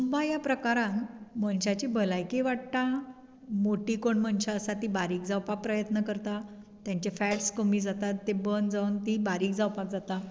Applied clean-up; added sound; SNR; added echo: neural separator model SepFormer DNS4.